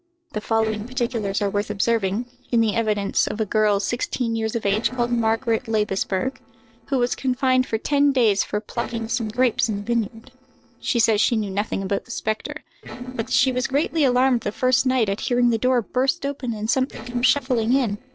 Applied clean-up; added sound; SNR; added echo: neural separator model SepFormer DNS4.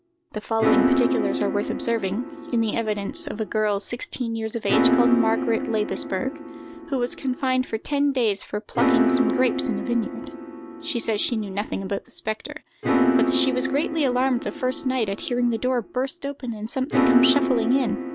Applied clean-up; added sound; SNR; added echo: none; Piano; 1 dB; none.